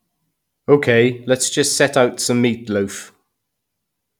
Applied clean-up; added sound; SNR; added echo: none; none; none; none.